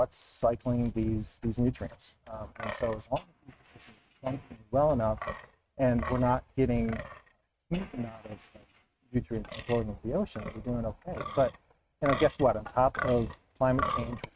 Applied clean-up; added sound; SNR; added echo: neural mask model RNNoise.